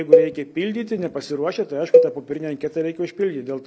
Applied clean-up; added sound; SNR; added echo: none; Cowbell; -4 dB; none.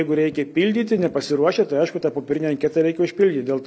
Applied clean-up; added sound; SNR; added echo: none; none; none; none.